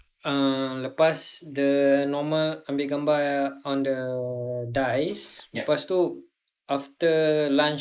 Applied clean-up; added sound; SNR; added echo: neural mask model Resemble Enhance denoiser.